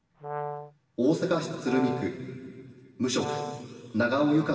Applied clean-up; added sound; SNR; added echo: none; Brass instrument; 10 dB; reverberation time 2.5 s.